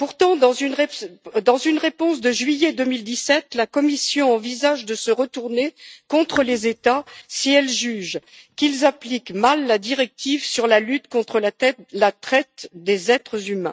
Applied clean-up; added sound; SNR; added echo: neural mask model RNNoise.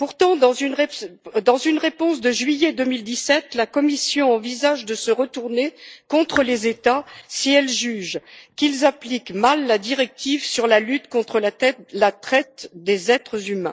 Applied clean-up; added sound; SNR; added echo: neural mask model Resemble Enhance denoiser.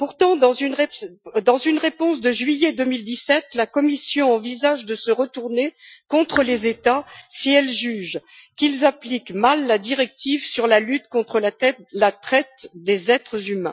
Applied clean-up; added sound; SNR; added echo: classical method Wiener filter.